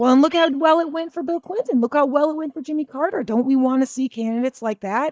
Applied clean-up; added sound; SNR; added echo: neural mask model DeepFilterNet 3.